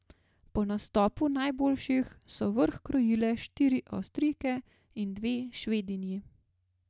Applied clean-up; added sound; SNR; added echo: none; none; none; none.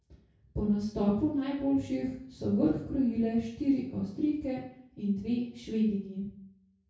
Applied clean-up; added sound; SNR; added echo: none; none; none; reverberation time 0.6 s.